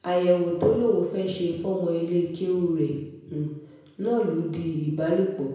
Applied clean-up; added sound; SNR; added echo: none; none; none; reverberation time 0.9 s.